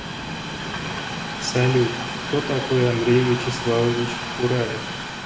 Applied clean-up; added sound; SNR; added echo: none; Train; 6 dB; reverberation time 1.3 s.